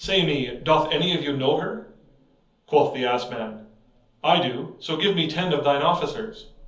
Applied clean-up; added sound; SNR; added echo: none; none; none; reverberation time 0.7 s.